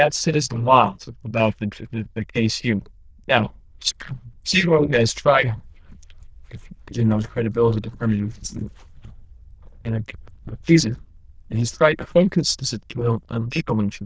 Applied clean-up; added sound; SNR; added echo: neural diffusion model UNIVERSE++.